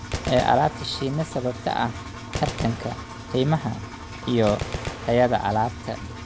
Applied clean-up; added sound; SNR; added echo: none; Gunshot, gunfire + Engine; 9 dB; none.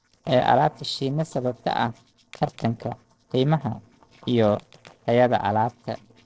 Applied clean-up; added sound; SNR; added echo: neural separator model SepFormer DNS4.